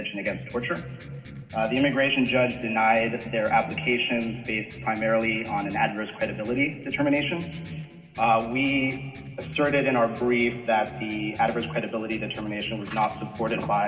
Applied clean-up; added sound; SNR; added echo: none; Electric guitar; 14 dB; reverberation time 2.2 s.